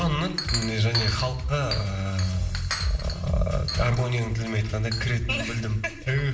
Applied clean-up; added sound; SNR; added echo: none; Chink, clink; 11 dB; reverberation time 0.9 s.